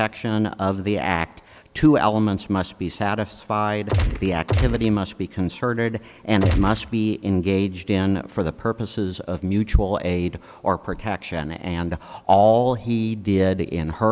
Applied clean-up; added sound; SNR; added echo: none; Gunshot, gunfire; 0 dB; none.